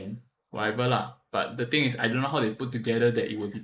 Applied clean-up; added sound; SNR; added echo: neural mask model Resemble Enhance denoiser.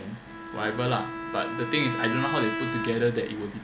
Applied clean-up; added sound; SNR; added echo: none; Bowed string instrument; 5 dB; none.